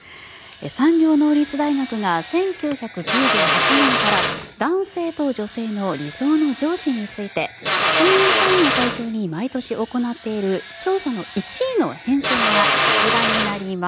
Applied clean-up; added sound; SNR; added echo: none; Drill; 2 dB; none.